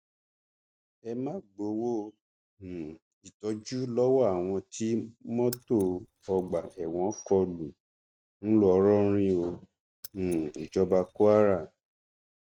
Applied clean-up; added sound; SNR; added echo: neural mask model RNNoise.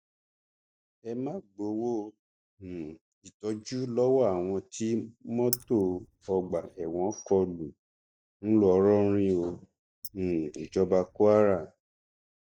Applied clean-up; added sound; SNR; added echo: neural mask model DeepFilterNet 3.